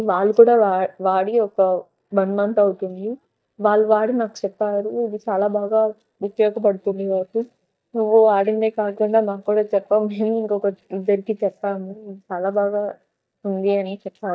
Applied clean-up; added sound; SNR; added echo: neural mask model DeepFilterNet 3.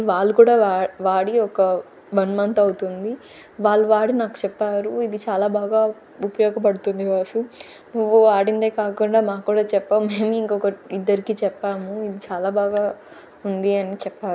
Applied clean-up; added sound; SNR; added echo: none; none; none; none.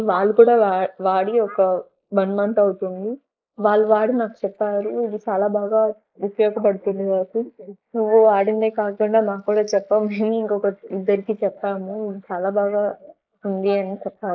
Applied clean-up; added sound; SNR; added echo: neural mask model Resemble Enhance denoiser.